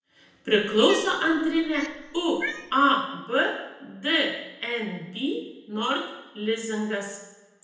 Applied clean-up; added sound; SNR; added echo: none; Cat; 12 dB; reverberation time 0.9 s.